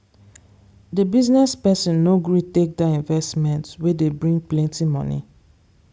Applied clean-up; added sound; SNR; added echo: none; none; none; none.